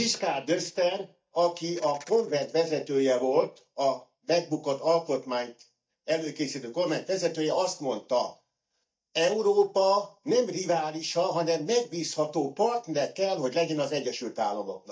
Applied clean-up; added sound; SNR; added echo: neural mask model DeepFilterNet 3.